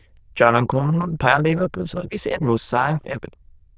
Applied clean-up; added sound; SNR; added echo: neural diffusion model UNIVERSE++.